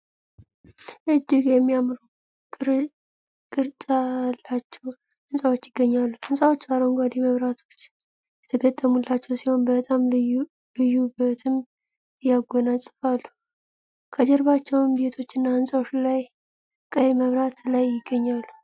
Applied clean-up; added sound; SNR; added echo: classical method Wiener filter.